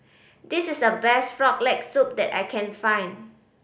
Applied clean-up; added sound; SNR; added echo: none; none; none; none.